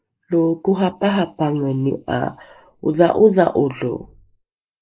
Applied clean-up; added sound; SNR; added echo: neural mask model Resemble Enhance denoiser.